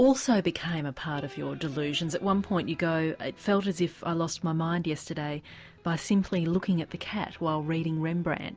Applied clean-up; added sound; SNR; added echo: none; none; none; none.